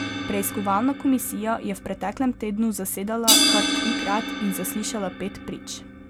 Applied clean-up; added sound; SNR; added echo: none; Crash cymbal; 1 dB; none.